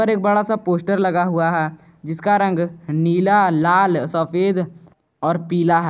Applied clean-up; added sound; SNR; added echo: none; none; none; none.